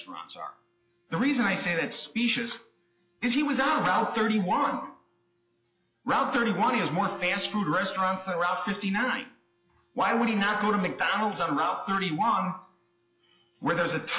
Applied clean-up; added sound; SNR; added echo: classical method log-MMSE.